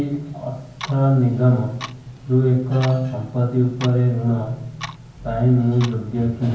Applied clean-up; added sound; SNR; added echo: none; Clock; 19 dB; reverberation time 0.9 s.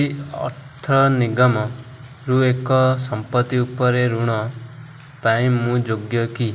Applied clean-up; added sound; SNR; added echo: none; none; none; none.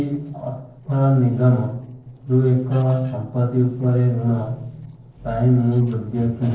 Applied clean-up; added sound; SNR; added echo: neural separator model SepFormer DNS4.